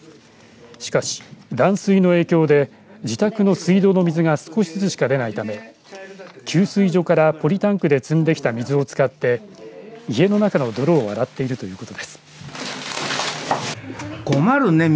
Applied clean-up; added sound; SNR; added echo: none; none; none; none.